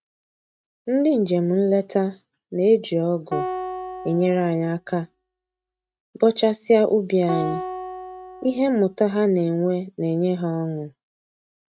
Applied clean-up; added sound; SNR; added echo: neural mask model RNNoise.